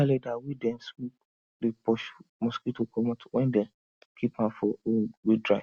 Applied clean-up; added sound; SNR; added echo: none; none; none; none.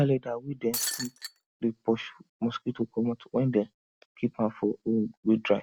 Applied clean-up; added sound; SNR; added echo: none; Shatter; 5 dB; none.